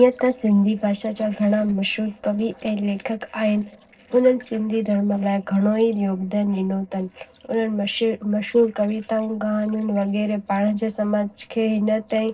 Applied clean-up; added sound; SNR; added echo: neural separator model SepFormer DNS4.